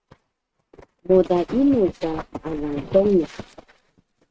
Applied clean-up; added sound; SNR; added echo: neural mask model RNNoise.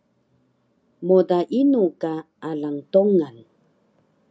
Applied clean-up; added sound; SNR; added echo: none; none; none; none.